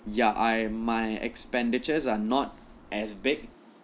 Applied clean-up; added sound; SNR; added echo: none; Bird vocalization, bird call, bird song; 20 dB; none.